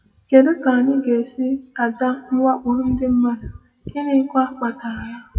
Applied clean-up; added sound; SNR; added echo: classical method WPE with log-MMSE.